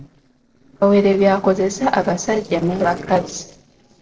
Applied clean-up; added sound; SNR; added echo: neural separator model SepFormer DNS4.